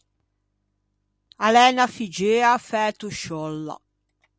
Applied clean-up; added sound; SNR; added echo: none; none; none; none.